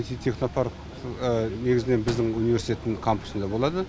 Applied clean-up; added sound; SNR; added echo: none; Musical instrument + Slam; 16 dB; none.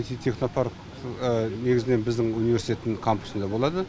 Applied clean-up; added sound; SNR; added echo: none; none; none; none.